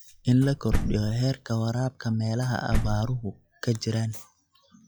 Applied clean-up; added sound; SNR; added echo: classical method log-MMSE.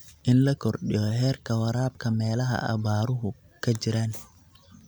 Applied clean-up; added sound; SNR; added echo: none; none; none; none.